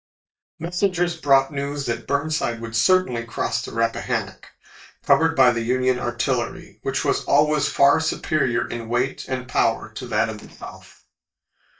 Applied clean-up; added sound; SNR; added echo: neural mask model DeepFilterNet 3.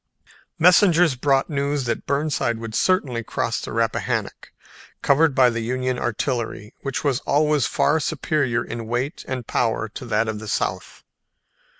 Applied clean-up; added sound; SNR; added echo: none; none; none; none.